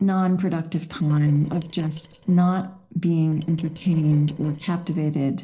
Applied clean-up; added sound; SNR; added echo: neural separator model SepFormer DNS4.